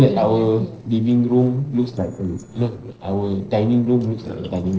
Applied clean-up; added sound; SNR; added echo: neural separator model SepFormer DNS4.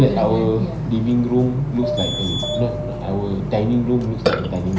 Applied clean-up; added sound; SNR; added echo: none; Burping, eructation; 5 dB; reverberation time 0.5 s.